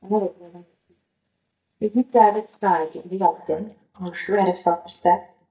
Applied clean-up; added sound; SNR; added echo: neural mask model DeepFilterNet 3.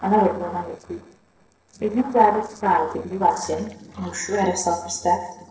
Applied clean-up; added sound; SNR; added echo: neural separator model SepFormer DNS4.